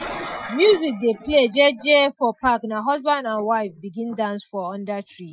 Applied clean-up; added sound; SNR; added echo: classical method Wiener filter.